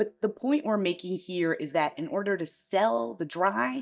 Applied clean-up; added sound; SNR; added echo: neural mask model DeepFilterNet 3.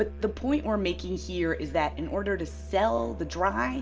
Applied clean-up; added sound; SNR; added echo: none; Musical instrument; 10 dB; reverberation time 1.1 s.